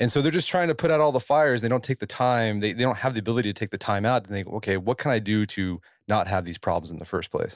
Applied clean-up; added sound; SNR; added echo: none; none; none; none.